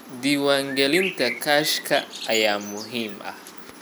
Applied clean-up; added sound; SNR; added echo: none; Bird; 10 dB; none.